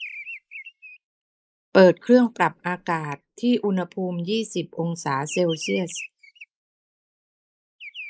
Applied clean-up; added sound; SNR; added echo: neural mask model Resemble Enhance denoiser.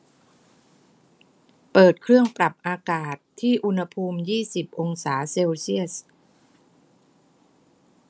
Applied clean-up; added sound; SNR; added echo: none; none; none; none.